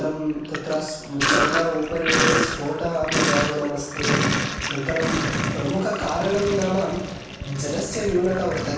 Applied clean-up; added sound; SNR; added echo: none; Sink (filling or washing); 1 dB; reverberation time 0.7 s.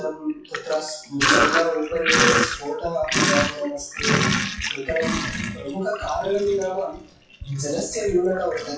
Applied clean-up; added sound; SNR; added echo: classical method WPE with log-MMSE.